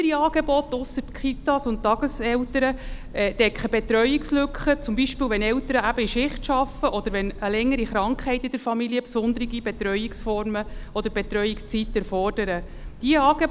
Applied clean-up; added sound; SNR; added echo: none; Bird / Breathing; 11 dB; none.